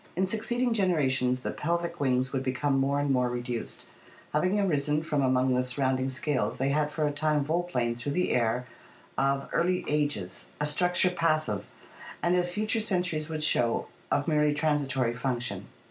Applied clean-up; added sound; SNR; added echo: none; none; none; none.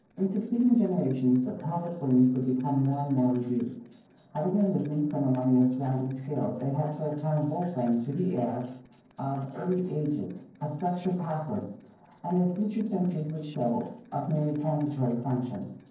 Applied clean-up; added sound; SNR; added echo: neural separator model SepFormer DNS4.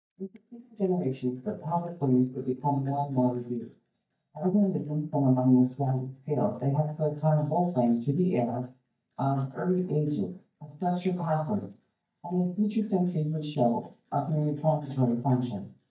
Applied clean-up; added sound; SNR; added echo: neural mask model DeepFilterNet 3.